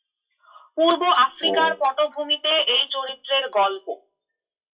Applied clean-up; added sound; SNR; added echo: classical method WPE with log-MMSE.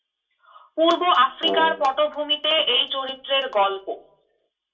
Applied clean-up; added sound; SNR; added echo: none; Brass instrument; 9 dB; reverberation time 0.2 s.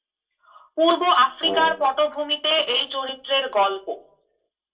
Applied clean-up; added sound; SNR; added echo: neural separator model SepFormer DNS4.